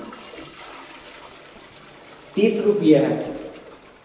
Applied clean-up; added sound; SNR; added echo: none; Toilet flush; 18 dB; reverberation time 1.0 s.